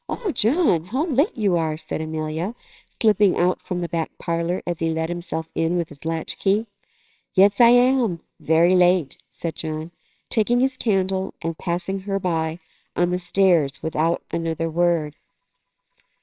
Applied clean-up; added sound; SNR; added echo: neural separator model SepFormer WHAMR!.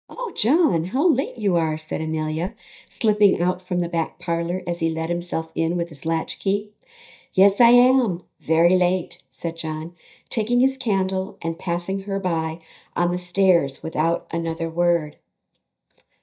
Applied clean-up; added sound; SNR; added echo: neural mask model DeepFilterNet 3.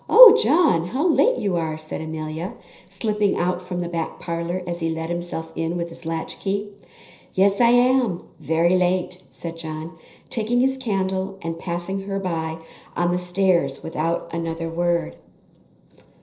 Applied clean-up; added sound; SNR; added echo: neural separator model SepFormer DNS4.